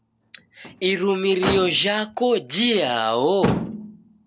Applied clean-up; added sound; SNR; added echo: none; Motor vehicle (road); 9 dB; none.